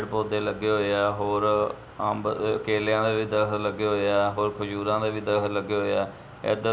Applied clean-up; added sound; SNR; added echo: none; none; none; none.